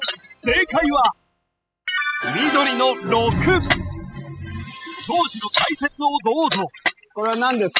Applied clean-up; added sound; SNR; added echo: classical method spectral subtraction.